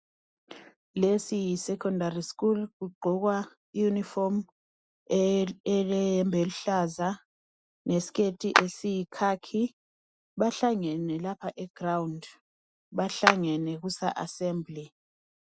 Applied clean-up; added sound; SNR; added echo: classical method Wiener filter.